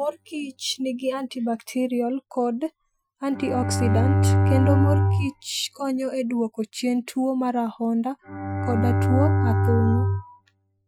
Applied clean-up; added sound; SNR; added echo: classical method Wiener filter.